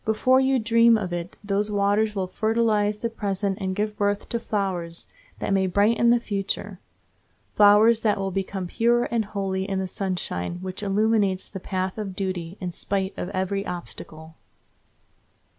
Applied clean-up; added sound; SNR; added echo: none; none; none; none.